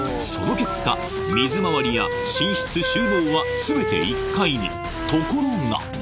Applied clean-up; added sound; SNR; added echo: none; Wind instrument, woodwind instrument; 3 dB; none.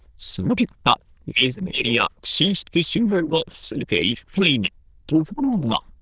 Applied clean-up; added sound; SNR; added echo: neural diffusion model UNIVERSE++.